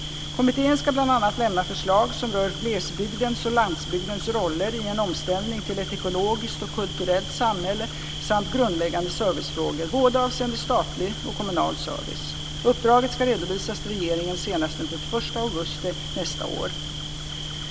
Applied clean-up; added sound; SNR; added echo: none; Cricket; 12 dB; none.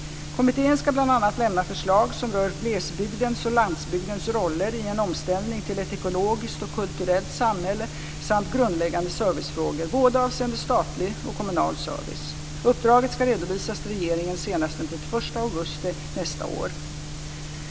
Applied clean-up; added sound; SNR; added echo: none; none; none; none.